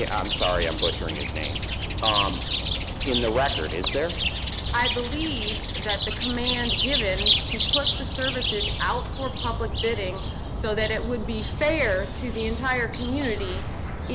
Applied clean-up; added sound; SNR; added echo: none; Chirp, tweet; -2 dB; none.